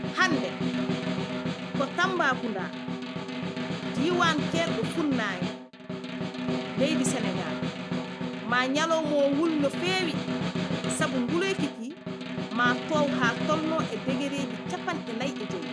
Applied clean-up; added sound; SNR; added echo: none; Snare drum; 1 dB; none.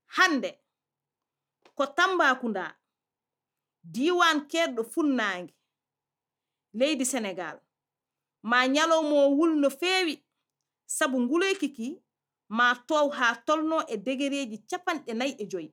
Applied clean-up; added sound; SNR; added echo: none; none; none; none.